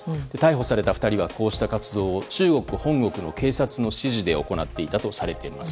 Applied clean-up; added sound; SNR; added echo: none; none; none; none.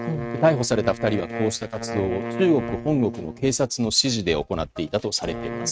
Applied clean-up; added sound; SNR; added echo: neural mask model RNNoise.